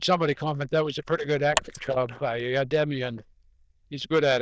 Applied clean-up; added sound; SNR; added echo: neural diffusion model UNIVERSE++.